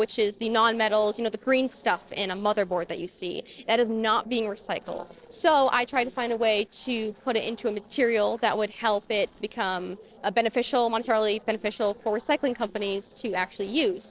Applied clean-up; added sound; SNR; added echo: neural separator model SepFormer DNS4.